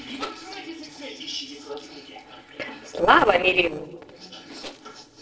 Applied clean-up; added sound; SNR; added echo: neural separator model SepFormer DNS4.